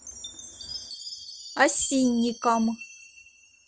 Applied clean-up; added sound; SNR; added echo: none; Chime; 14 dB; none.